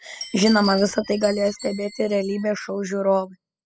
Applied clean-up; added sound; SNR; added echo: classical method spectral subtraction.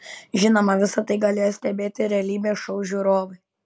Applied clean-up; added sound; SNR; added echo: none; none; none; none.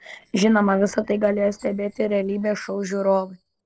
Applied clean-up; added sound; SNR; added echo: neural separator model SepFormer DNS4.